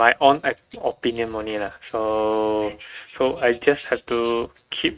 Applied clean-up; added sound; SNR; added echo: neural mask model RNNoise.